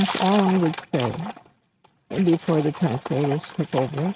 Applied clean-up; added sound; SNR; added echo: neural mask model RNNoise.